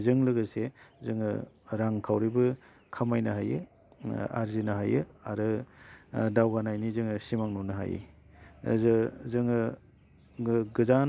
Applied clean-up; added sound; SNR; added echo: none; none; none; none.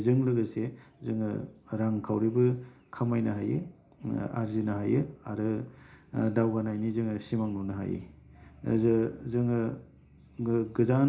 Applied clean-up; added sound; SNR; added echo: none; none; none; reverberation time 0.4 s.